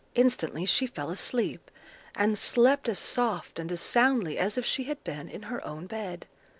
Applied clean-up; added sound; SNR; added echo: none; none; none; none.